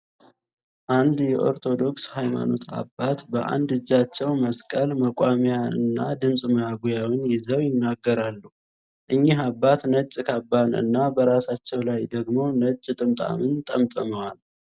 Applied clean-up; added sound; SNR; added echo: none; none; none; none.